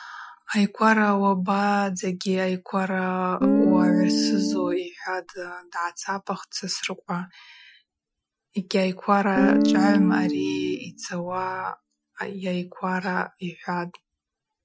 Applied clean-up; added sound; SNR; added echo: classical method Wiener filter.